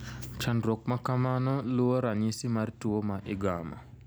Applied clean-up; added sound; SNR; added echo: none; none; none; none.